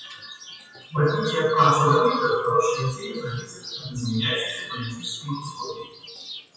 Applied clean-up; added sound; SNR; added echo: classical method WPE with log-MMSE.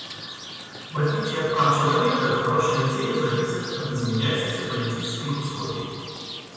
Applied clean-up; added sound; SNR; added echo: none; Rain; 14 dB; reverberation time 2.1 s.